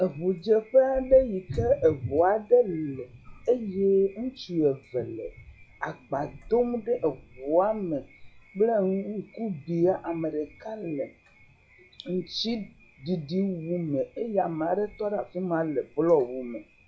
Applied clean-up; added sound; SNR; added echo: classical method log-MMSE.